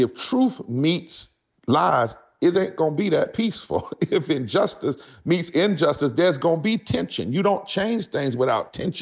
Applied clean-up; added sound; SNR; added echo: none; none; none; none.